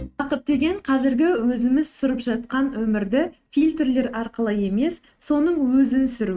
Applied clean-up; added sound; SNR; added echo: neural mask model RNNoise.